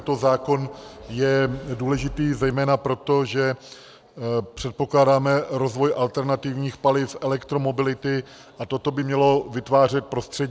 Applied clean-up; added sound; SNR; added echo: none; none; none; none.